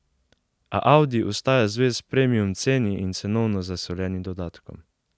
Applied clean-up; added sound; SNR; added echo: none; none; none; none.